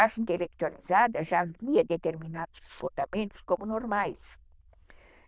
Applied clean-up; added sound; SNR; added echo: neural diffusion model UNIVERSE++.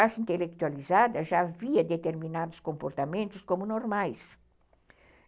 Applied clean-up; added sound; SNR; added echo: none; none; none; none.